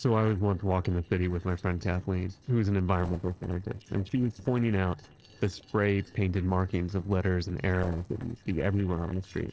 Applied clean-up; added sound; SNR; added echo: neural separator model SepFormer DNS4.